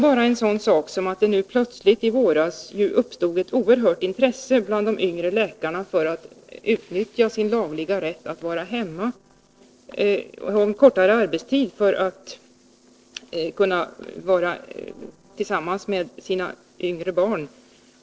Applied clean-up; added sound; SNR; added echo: neural separator model SepFormer DNS4.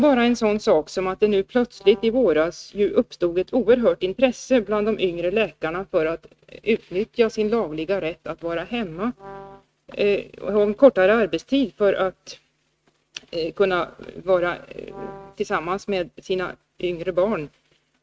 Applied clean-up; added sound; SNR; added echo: neural mask model RNNoise.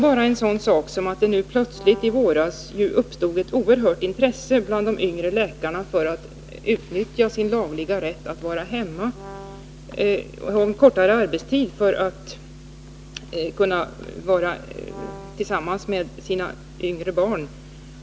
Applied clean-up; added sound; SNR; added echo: none; Brass instrument; 19 dB; none.